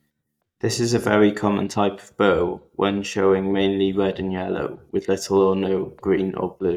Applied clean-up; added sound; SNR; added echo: neural mask model DeepFilterNet 3.